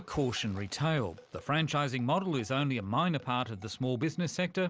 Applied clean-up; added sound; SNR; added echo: none; none; none; none.